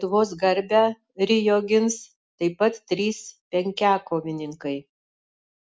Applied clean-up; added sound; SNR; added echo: none; none; none; none.